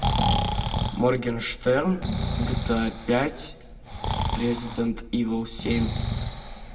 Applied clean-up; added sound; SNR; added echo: none; Breathing; 1 dB; reverberation time 1.1 s.